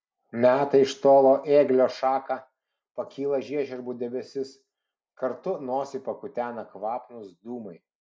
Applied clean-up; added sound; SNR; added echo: none; none; none; none.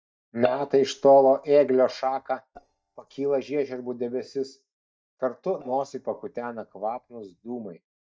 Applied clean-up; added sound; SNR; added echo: neural mask model DeepFilterNet 3.